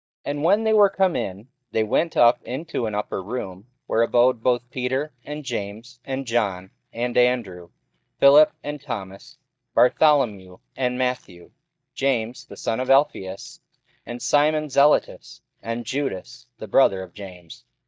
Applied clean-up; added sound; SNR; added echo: neural mask model DeepFilterNet 3.